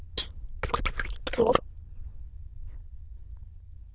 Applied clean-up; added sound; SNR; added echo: neural diffusion model UNIVERSE++.